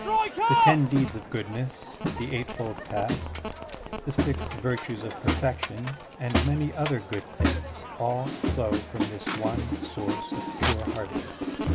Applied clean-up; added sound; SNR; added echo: none; Crowd; -2 dB; none.